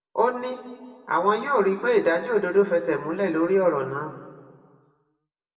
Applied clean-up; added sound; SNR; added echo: none; none; none; reverberation time 1.7 s.